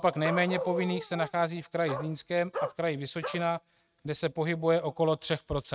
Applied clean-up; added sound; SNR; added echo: neural mask model RNNoise.